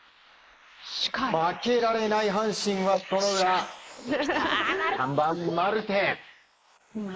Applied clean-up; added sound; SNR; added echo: neural mask model Resemble Enhance denoiser.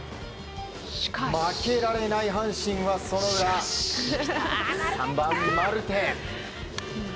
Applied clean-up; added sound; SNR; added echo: none; none; none; none.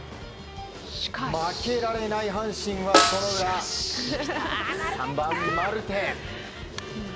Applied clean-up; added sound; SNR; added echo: none; Snare drum; -3 dB; none.